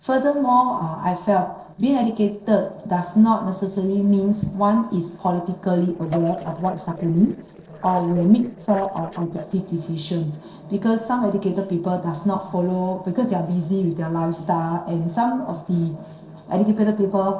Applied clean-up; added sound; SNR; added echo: neural separator model SepFormer DNS4.